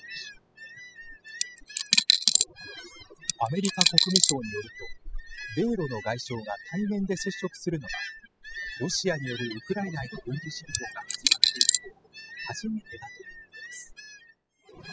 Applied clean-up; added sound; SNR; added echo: classical method spectral subtraction.